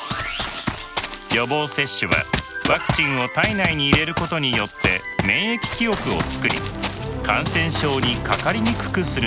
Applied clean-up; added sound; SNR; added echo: none; Run; 4 dB; none.